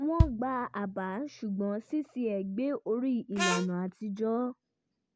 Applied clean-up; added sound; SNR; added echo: none; Harmonica + Bass drum; 2 dB; none.